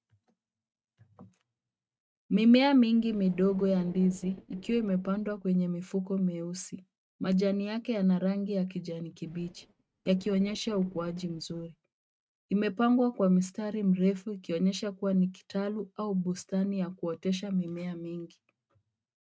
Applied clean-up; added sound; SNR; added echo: neural mask model RNNoise.